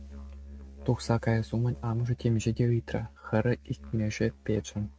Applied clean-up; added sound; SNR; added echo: neural mask model RNNoise.